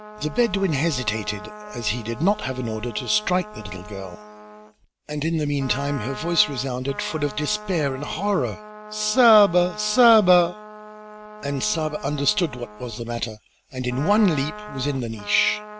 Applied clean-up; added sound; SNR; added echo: none; Trumpet; 15 dB; none.